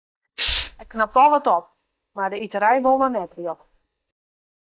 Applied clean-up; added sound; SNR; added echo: neural mask model DeepFilterNet 3.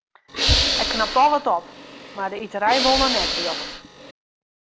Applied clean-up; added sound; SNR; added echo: none; Hiss / Breathing; 0 dB; none.